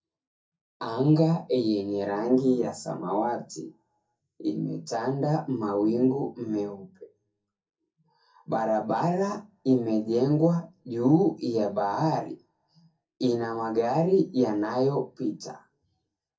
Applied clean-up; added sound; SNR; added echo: none; none; none; reverberation time 0.3 s.